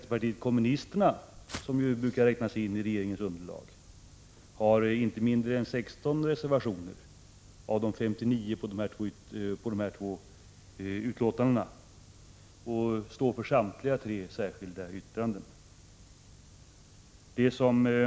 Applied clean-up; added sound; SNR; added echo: none; Walk, footsteps; 13 dB; none.